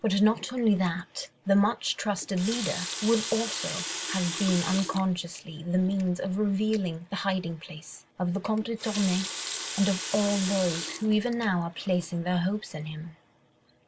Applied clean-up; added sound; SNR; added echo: none; Water tap, faucet; 10 dB; none.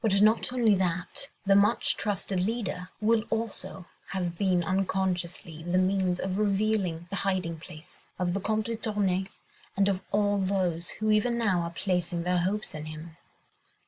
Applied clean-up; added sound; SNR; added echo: none; none; none; none.